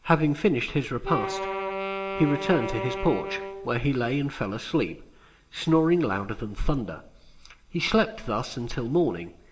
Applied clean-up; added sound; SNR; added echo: none; Wind instrument, woodwind instrument; 6 dB; reverberation time 0.6 s.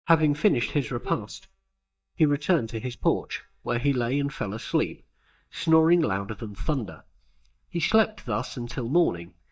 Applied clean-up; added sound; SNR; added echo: neural mask model DeepFilterNet 3.